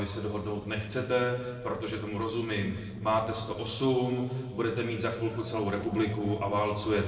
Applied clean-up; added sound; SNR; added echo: neural separator model SepFormer DNS4.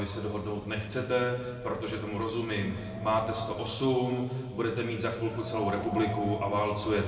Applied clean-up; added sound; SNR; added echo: none; Wind; 12 dB; reverberation time 2.0 s.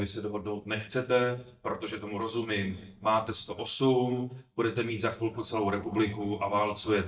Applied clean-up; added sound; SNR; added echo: neural mask model DeepFilterNet 3.